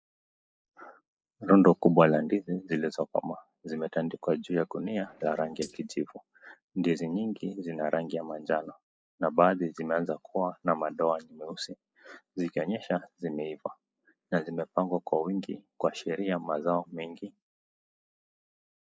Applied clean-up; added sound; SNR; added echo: neural mask model Resemble Enhance denoiser.